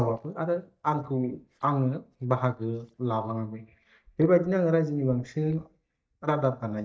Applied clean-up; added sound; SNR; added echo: neural mask model DeepFilterNet 3.